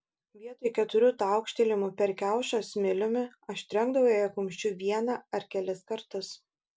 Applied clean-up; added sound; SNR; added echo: none; none; none; none.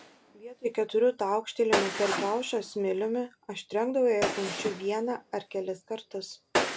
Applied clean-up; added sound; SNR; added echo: none; Gunshot, gunfire; 6 dB; none.